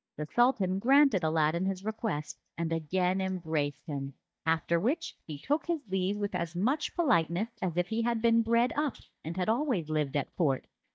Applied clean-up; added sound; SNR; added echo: neural mask model DeepFilterNet 3.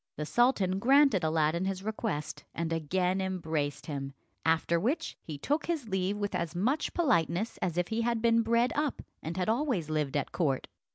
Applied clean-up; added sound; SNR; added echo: none; none; none; none.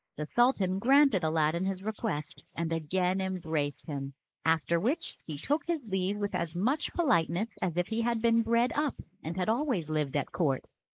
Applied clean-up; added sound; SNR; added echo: neural mask model Resemble Enhance denoiser.